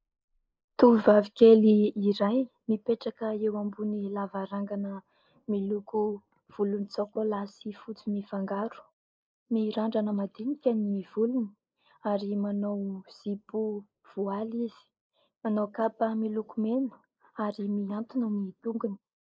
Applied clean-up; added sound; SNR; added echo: neural mask model Resemble Enhance denoiser.